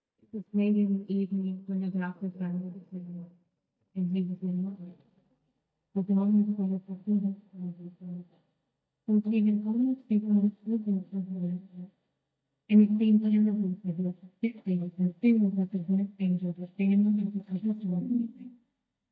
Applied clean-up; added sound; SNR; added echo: neural mask model DeepFilterNet 3.